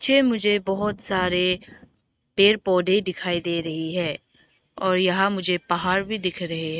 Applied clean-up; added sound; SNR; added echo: neural mask model RNNoise.